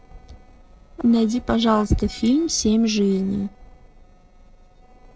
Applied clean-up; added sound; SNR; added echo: neural separator model SepFormer DNS4.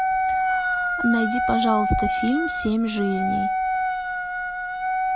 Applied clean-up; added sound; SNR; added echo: none; Wind instrument, woodwind instrument; -2 dB; none.